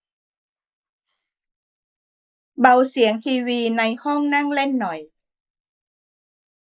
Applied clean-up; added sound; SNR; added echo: neural mask model Resemble Enhance denoiser.